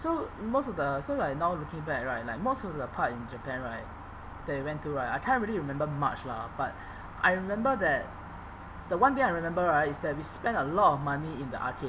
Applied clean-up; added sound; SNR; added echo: none; none; none; none.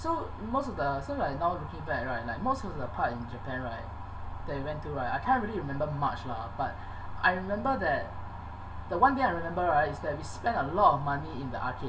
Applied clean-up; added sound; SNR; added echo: none; none; none; reverberation time 0.2 s.